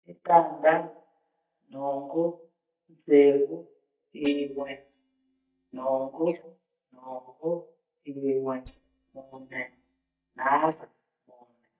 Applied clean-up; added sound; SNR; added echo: neural mask model DeepFilterNet 3.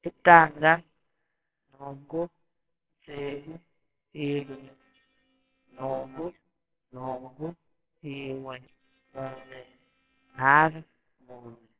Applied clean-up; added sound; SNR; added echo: neural separator model SepFormer WHAMR!.